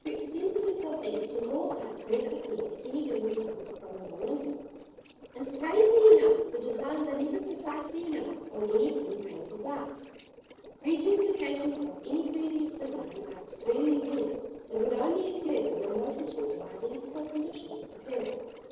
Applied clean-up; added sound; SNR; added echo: neural separator model SepFormer DNS4.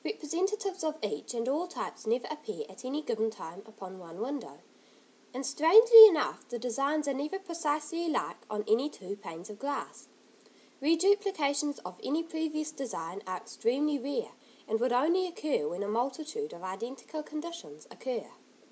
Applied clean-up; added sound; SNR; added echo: none; none; none; none.